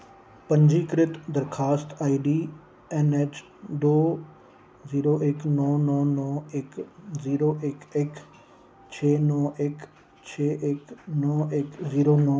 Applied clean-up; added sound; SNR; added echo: none; none; none; none.